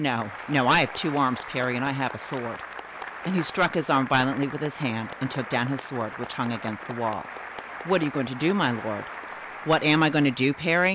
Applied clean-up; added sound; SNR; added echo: none; Applause; 12 dB; none.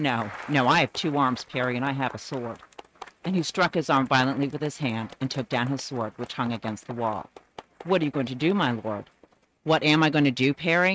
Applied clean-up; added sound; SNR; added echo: neural mask model RNNoise.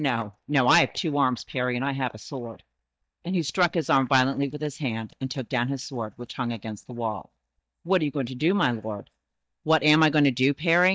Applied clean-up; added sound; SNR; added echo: neural mask model DeepFilterNet 3.